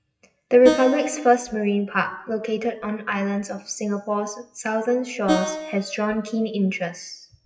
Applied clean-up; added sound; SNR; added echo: classical method WPE with log-MMSE.